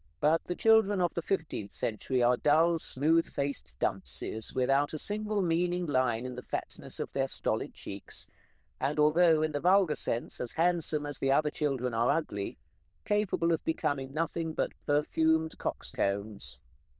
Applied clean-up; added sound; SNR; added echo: neural diffusion model UNIVERSE++.